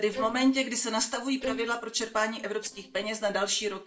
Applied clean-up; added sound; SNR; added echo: neural separator model SepFormer DNS4.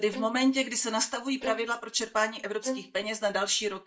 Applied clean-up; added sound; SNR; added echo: neural mask model DeepFilterNet 3.